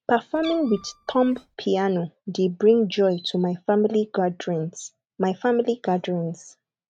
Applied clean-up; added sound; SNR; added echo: neural mask model RNNoise.